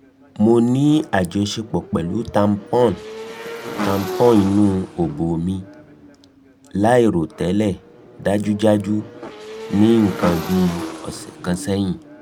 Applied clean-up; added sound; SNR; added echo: none; Motorcycle / Engine; 13 dB; none.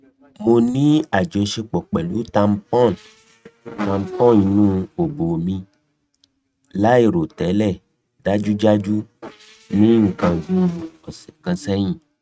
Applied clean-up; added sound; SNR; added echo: neural mask model RNNoise.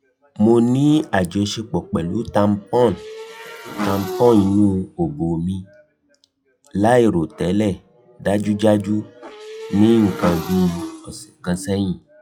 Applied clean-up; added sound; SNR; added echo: classical method log-MMSE.